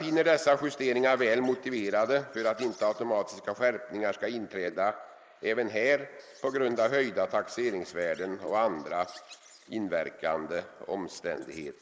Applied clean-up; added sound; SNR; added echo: neural mask model Resemble Enhance denoiser.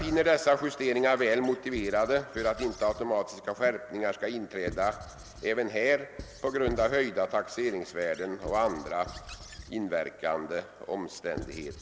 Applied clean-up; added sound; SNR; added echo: none; Squeak / Writing; 16 dB; none.